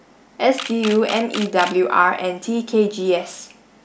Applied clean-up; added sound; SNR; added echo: none; Camera; 13 dB; none.